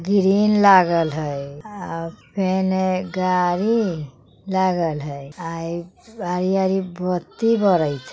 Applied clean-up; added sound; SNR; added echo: none; none; none; none.